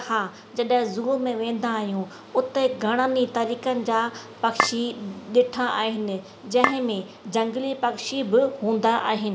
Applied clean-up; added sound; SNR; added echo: none; Chink, clink; 1 dB; none.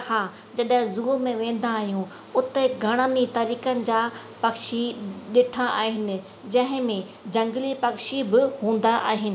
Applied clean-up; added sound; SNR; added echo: none; none; none; none.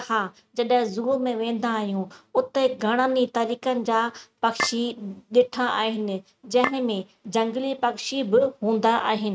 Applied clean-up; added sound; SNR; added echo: neural mask model RNNoise.